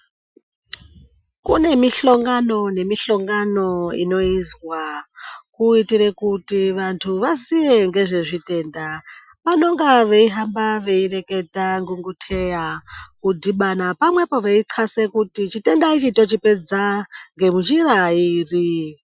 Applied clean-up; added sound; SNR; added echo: classical method Wiener filter.